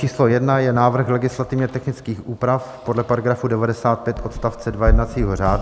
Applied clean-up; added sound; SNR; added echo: none; none; none; none.